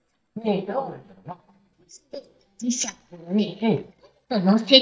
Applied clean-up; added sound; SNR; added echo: neural mask model DeepFilterNet 3.